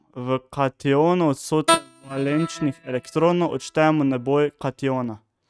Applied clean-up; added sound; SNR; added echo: neural mask model RNNoise.